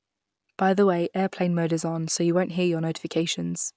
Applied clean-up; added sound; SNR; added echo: none; none; none; none.